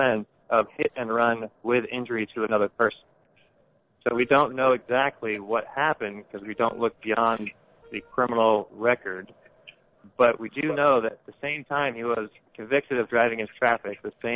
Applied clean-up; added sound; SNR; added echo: neural separator model SepFormer DNS4.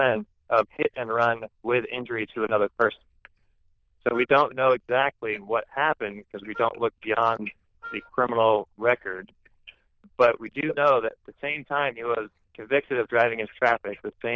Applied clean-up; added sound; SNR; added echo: neural diffusion model UNIVERSE++.